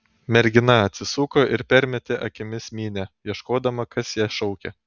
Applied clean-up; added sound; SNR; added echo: none; none; none; none.